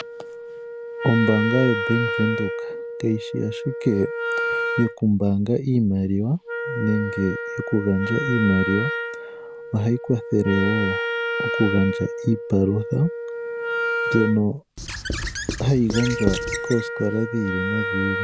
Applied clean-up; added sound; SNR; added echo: none; Squeak / Writing + Wind instrument, woodwind instrument; 5 dB; none.